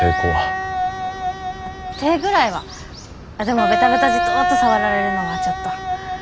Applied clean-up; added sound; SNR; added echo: none; Wind instrument, woodwind instrument; -1 dB; none.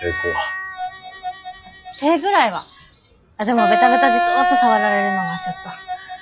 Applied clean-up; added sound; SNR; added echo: classical method log-MMSE.